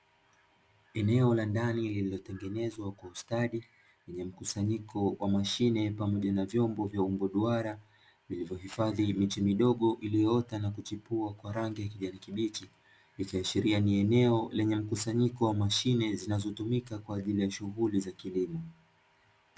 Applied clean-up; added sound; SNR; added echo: none; none; none; none.